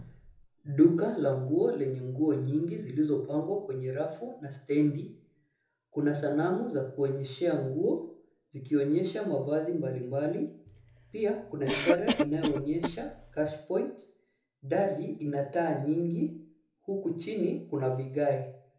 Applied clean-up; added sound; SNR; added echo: none; Cough; 4 dB; reverberation time 0.5 s.